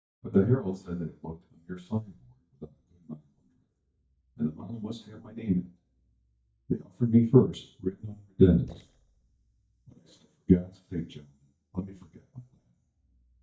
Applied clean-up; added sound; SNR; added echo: neural mask model DeepFilterNet 3.